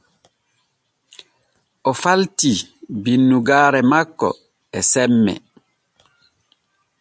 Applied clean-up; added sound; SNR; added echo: none; none; none; none.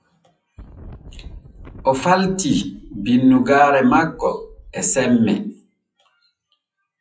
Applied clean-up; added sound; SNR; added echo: classical method WPE with log-MMSE.